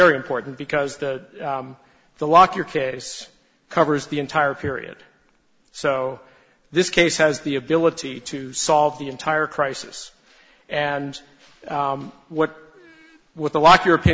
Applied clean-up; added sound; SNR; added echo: none; none; none; none.